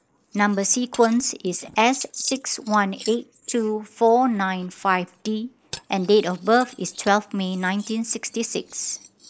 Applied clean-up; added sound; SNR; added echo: neural mask model Resemble Enhance denoiser.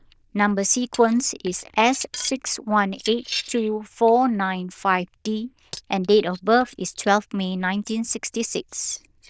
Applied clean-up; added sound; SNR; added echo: neural diffusion model UNIVERSE++.